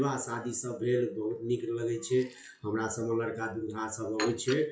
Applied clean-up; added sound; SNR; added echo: classical method WPE with log-MMSE.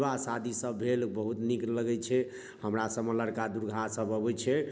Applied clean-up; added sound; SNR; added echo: none; none; none; none.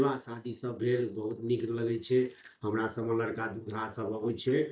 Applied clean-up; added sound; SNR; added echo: neural mask model DeepFilterNet 3.